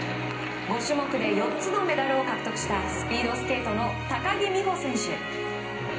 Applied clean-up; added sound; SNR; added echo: none; none; none; reverberation time 0.5 s.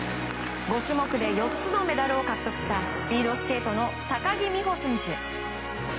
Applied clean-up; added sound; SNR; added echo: none; none; none; none.